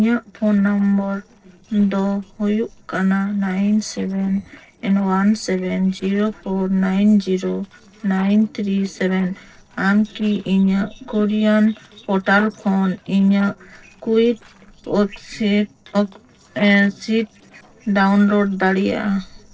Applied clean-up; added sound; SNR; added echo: neural separator model SepFormer DNS4.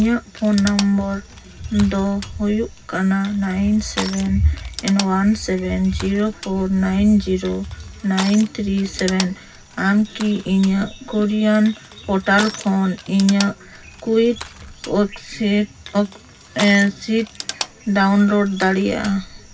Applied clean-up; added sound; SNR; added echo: none; Crushing; 15 dB; reverberation time 0.4 s.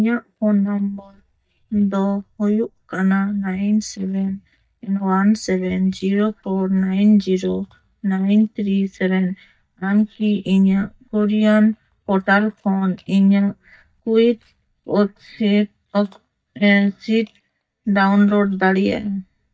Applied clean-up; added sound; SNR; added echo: neural mask model DeepFilterNet 3.